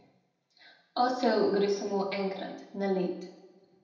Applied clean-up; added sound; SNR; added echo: none; none; none; reverberation time 0.8 s.